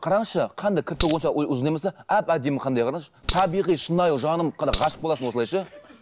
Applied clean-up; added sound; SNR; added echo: none; Coin (dropping); 0 dB; none.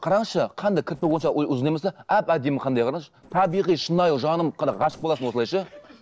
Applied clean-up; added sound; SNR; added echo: neural separator model SepFormer DNS4.